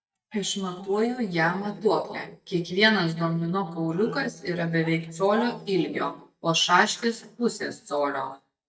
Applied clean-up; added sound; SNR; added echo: neural mask model DeepFilterNet 3.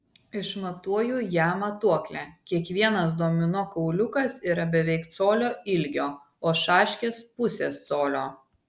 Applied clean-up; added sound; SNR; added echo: none; none; none; none.